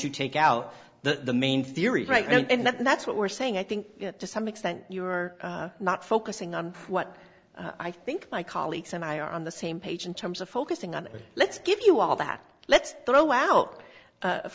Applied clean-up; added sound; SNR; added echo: none; none; none; none.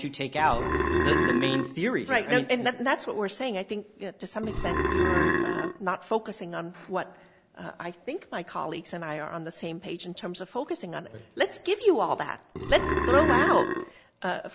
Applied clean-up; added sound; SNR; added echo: none; Burping, eructation; -3 dB; none.